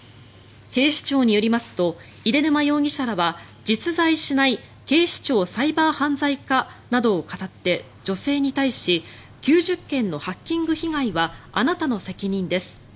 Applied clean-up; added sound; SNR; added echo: none; none; none; none.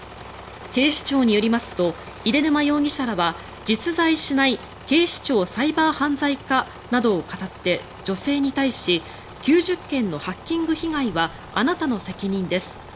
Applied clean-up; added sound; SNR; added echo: none; Engine / Mechanisms; 18 dB; none.